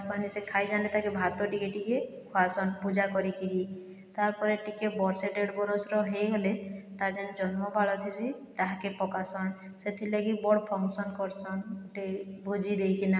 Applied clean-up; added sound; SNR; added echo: none; none; none; none.